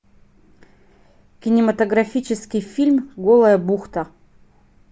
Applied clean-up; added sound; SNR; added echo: none; none; none; none.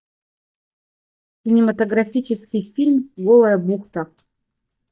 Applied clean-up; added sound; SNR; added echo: neural mask model DeepFilterNet 3.